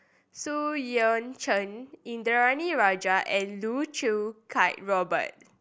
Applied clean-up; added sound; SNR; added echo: none; none; none; none.